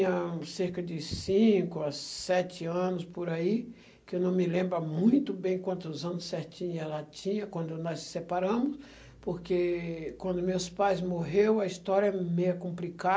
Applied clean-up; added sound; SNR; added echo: none; none; none; none.